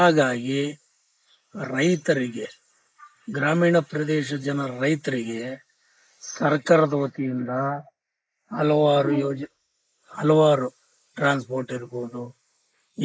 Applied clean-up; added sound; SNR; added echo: neural mask model Resemble Enhance denoiser.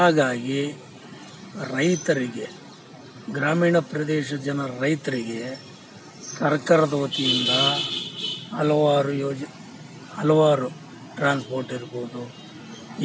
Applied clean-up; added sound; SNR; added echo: none; none; none; none.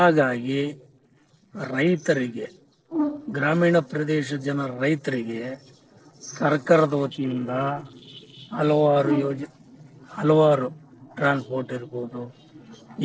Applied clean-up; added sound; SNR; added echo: neural separator model SepFormer DNS4.